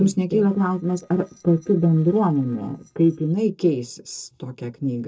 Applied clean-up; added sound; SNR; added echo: neural separator model SepFormer DNS4.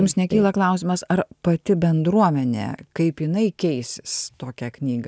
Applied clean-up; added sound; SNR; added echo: none; none; none; none.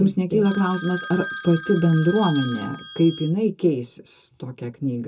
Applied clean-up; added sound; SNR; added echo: none; Telephone; 8 dB; reverberation time 0.2 s.